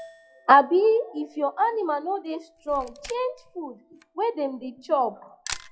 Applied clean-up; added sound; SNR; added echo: classical method log-MMSE.